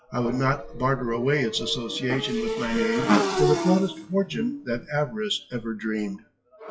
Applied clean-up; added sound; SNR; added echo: classical method WPE with log-MMSE.